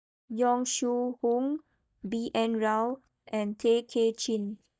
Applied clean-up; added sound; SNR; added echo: neural mask model DeepFilterNet 3.